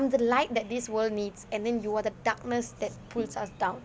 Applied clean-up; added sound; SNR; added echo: none; none; none; none.